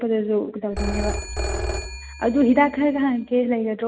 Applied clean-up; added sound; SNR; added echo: none; Telephone; 7 dB; none.